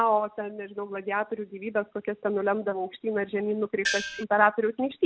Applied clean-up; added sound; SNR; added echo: none; Gong; 2 dB; none.